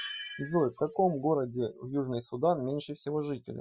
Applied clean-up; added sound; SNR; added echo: classical method Wiener filter.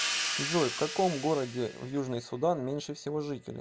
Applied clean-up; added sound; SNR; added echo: none; Cymbal; 6 dB; none.